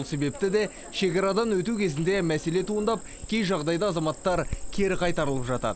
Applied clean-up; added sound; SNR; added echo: none; Cricket; 10 dB; none.